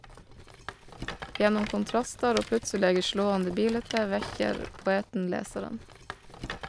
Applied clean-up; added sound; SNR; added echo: none; Rattle; 12 dB; none.